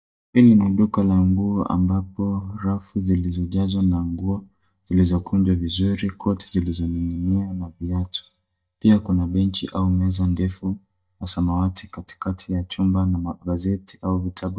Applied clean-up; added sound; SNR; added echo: neural mask model DeepFilterNet 3.